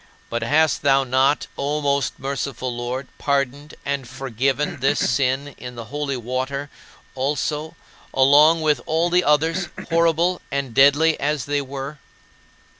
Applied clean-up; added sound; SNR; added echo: none; Cough; 15 dB; none.